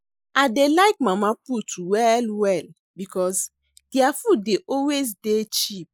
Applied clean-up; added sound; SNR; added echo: neural mask model Resemble Enhance denoiser.